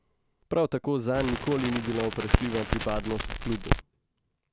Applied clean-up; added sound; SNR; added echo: none; Crackle; -1 dB; none.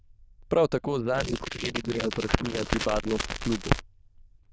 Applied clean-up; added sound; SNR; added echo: neural diffusion model UNIVERSE++.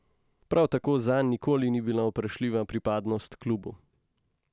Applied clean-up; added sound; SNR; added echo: none; none; none; none.